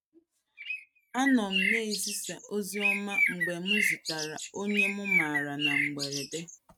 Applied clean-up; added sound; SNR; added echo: neural mask model RNNoise.